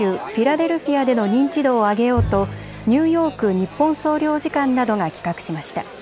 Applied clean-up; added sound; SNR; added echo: none; Bowed string instrument; 12 dB; none.